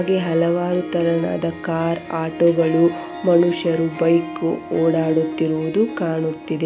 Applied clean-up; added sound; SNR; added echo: none; Harp; 11 dB; none.